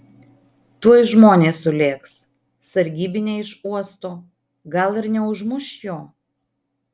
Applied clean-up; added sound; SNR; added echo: none; none; none; none.